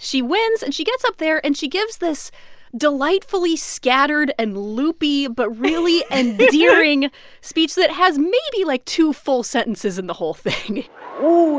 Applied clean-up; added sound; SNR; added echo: none; none; none; none.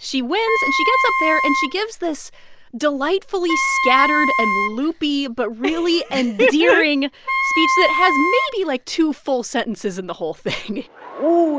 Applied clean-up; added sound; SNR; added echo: none; Wind instrument, woodwind instrument; 0 dB; none.